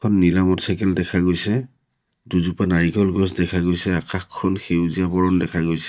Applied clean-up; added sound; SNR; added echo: neural mask model DeepFilterNet 3.